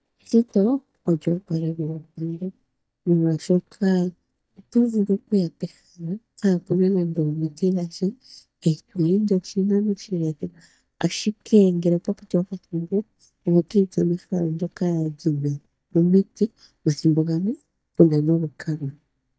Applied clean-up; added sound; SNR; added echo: neural mask model DeepFilterNet 3.